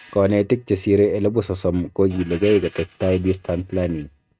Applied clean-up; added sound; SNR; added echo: neural mask model RNNoise.